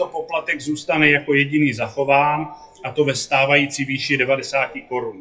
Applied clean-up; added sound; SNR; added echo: classical method WPE with log-MMSE.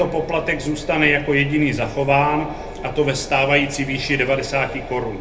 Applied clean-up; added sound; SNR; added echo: none; Engine; 16 dB; reverberation time 0.3 s.